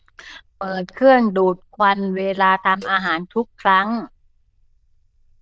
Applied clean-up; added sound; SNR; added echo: neural diffusion model UNIVERSE++.